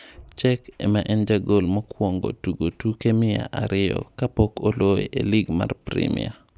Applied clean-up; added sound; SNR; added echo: none; none; none; none.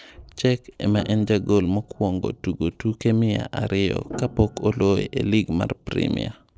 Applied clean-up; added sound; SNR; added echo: neural separator model SepFormer DNS4.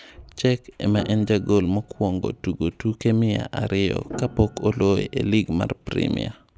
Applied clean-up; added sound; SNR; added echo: none; Piano; 19 dB; none.